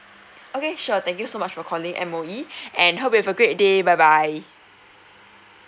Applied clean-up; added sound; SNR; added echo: none; none; none; none.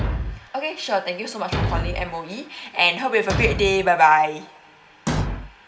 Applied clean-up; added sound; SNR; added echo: none; Thump, thud; 6 dB; reverberation time 1.2 s.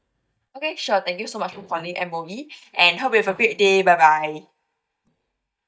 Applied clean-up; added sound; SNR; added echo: neural mask model DeepFilterNet 3.